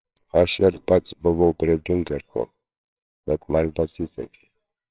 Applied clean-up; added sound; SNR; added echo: neural separator model SepFormer WHAMR!.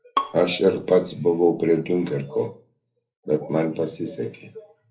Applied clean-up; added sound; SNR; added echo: none; Bowed string instrument; 10 dB; reverberation time 0.3 s.